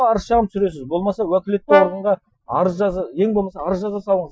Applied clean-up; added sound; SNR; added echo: classical method Wiener filter.